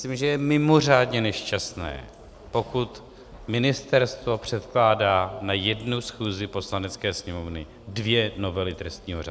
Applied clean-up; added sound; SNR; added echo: none; none; none; none.